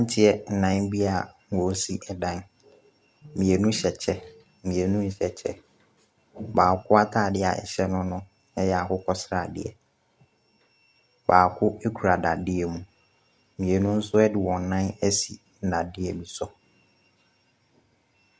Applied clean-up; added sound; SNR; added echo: none; none; none; none.